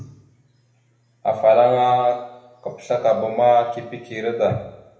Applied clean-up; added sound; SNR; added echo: none; none; none; reverberation time 0.8 s.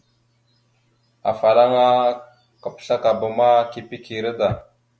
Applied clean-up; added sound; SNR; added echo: none; none; none; none.